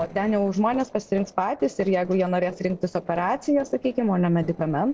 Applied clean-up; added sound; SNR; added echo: neural separator model SepFormer DNS4.